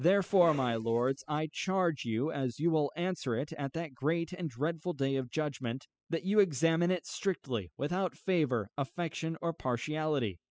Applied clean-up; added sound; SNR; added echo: classical method spectral subtraction.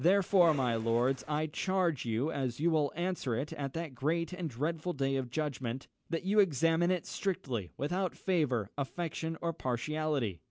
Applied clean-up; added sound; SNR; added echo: none; Cough; 16 dB; none.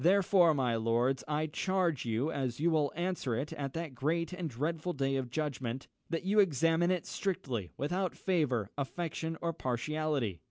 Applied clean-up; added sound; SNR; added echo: none; none; none; none.